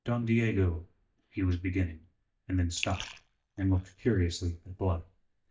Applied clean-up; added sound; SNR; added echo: neural mask model DeepFilterNet 3.